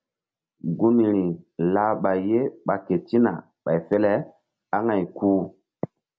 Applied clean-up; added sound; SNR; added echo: none; none; none; none.